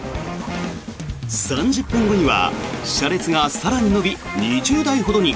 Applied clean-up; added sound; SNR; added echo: none; none; none; none.